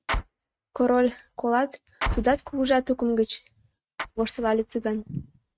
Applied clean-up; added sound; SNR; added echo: neural mask model RNNoise.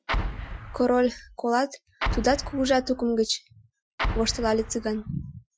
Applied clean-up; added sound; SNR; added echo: classical method Wiener filter.